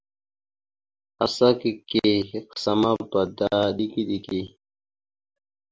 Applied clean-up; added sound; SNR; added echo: none; none; none; none.